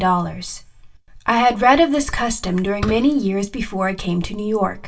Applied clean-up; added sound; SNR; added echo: none; Fireworks; 13 dB; reverberation time 0.2 s.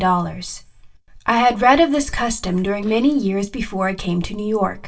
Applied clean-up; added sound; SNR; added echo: neural separator model SepFormer DNS4.